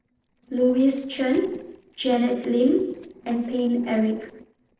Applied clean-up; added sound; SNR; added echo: neural separator model SepFormer DNS4.